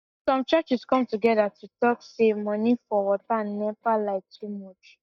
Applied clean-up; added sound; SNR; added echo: neural mask model DeepFilterNet 3.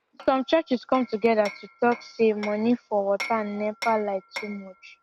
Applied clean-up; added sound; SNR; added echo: none; Hammer; 16 dB; none.